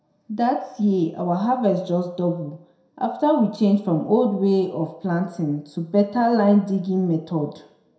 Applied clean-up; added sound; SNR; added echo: none; none; none; reverberation time 0.5 s.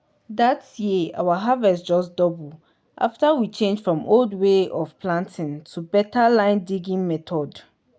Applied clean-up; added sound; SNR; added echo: none; none; none; none.